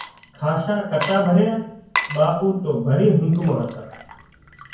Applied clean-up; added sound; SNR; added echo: none; Water / Liquid; 13 dB; reverberation time 0.9 s.